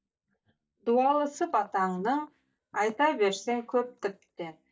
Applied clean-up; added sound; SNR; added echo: neural mask model DeepFilterNet 3.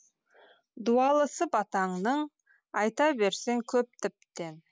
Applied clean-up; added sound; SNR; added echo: none; none; none; none.